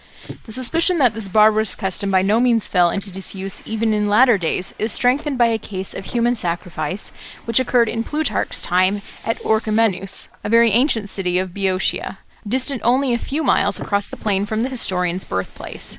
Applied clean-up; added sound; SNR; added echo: neural mask model Resemble Enhance denoiser.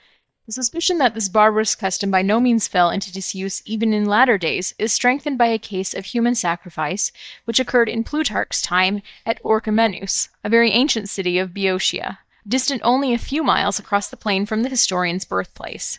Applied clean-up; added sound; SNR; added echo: neural mask model DeepFilterNet 3.